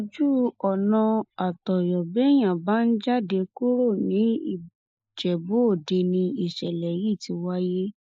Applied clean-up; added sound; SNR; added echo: neural mask model Resemble Enhance denoiser.